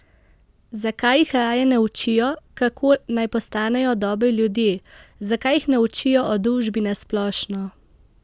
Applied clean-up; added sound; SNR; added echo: none; none; none; none.